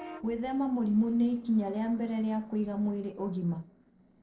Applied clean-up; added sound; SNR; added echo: neural separator model SepFormer DNS4.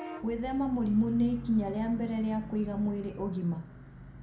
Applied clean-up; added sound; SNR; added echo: none; Bus / Vehicle horn, car horn, honking; 12 dB; reverberation time 0.4 s.